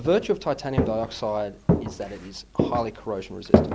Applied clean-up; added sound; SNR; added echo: none; Walk, footsteps; -2 dB; none.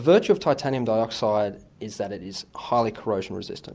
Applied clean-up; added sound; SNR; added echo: none; none; none; none.